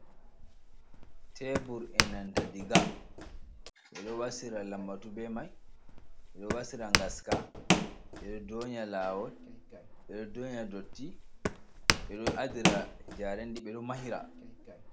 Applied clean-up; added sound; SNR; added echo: none; Walk, footsteps; -5 dB; none.